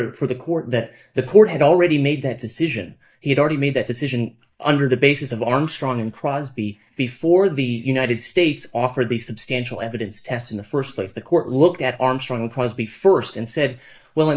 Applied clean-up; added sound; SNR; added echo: neural mask model DeepFilterNet 3.